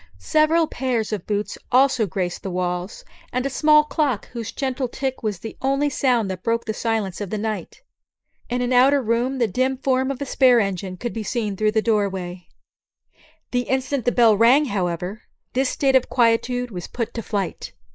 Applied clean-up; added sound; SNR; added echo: neural mask model Resemble Enhance denoiser.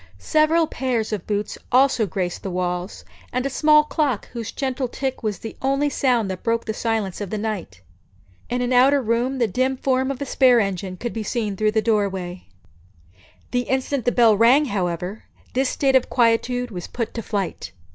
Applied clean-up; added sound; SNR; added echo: none; none; none; none.